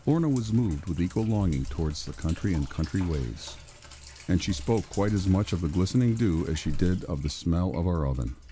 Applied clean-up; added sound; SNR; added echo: none; Sink (filling or washing); 13 dB; none.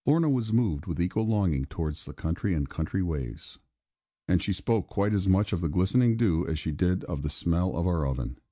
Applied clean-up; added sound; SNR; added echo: none; none; none; none.